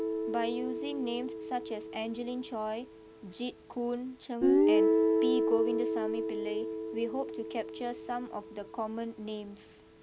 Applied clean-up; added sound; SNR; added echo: none; Guitar; -4 dB; none.